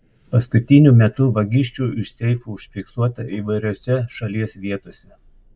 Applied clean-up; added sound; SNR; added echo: neural mask model Resemble Enhance denoiser.